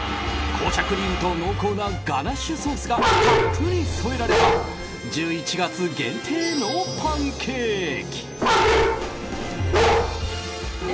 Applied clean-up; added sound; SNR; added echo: none; Bark; -3 dB; reverberation time 0.3 s.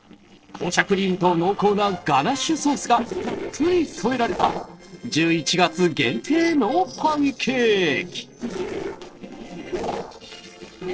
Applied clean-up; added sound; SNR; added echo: neural separator model SepFormer DNS4.